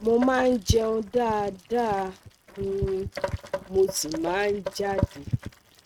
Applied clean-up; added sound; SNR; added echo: neural mask model RNNoise.